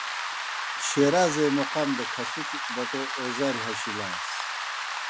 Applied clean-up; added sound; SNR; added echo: none; Rain; 3 dB; none.